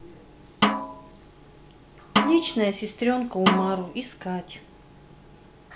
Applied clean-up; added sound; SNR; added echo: none; Snare drum; 0 dB; none.